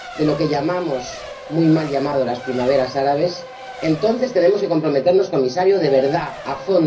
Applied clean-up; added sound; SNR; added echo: none; Race car, auto racing; 16 dB; reverberation time 0.4 s.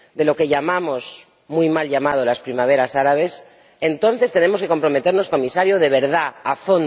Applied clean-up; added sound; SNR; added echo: none; none; none; none.